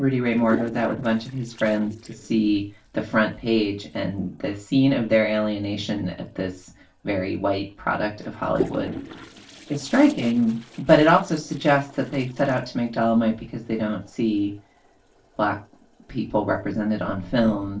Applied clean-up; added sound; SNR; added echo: neural separator model SepFormer DNS4.